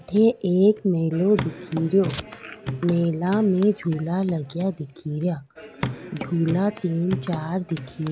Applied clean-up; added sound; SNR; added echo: none; Hands / Wood; 12 dB; none.